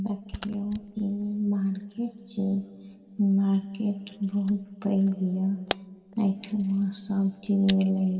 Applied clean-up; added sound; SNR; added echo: none; Camera; 15 dB; reverberation time 2.2 s.